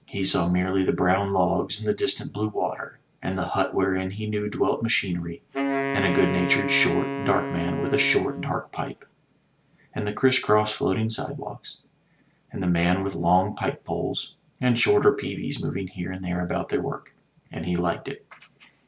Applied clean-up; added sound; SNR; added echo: none; Wind instrument, woodwind instrument; 4 dB; none.